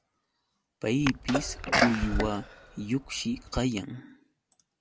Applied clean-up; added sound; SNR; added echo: none; Sneeze; 0 dB; none.